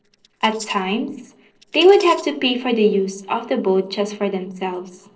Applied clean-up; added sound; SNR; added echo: neural separator model SepFormer DNS4.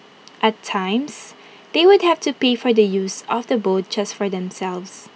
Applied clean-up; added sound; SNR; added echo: none; none; none; none.